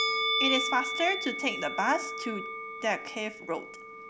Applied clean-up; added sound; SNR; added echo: none; Musical instrument; 1 dB; none.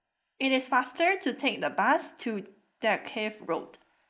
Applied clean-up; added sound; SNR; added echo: neural mask model Resemble Enhance denoiser.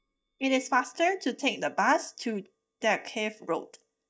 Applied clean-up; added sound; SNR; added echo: neural mask model DeepFilterNet 3.